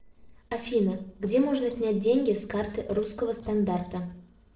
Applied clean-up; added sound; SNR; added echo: neural separator model SepFormer DNS4.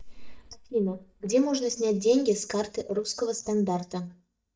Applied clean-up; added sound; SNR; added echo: neural mask model DeepFilterNet 3.